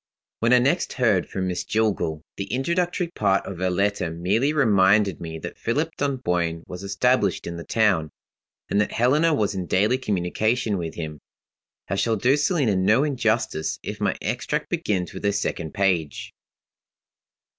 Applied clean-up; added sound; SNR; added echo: none; none; none; none.